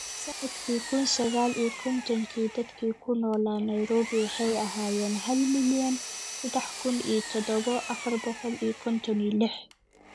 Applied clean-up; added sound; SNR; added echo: none; Power tool; 11 dB; none.